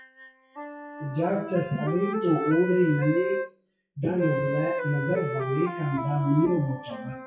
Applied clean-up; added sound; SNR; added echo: classical method WPE with log-MMSE.